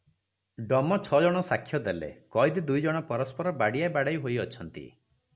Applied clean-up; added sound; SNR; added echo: none; none; none; none.